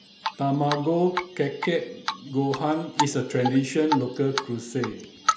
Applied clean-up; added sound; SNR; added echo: none; Drip; 6 dB; none.